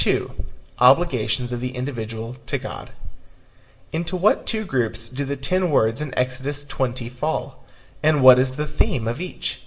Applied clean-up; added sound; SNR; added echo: none; none; none; reverberation time 0.6 s.